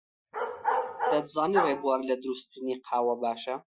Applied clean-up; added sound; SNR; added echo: classical method Wiener filter.